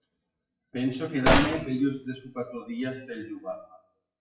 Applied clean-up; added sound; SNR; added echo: classical method WPE with log-MMSE.